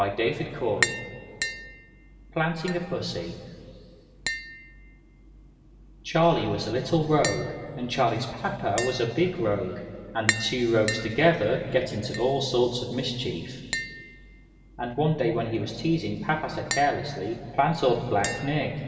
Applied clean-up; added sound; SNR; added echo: none; Tap; 10 dB; reverberation time 2.4 s.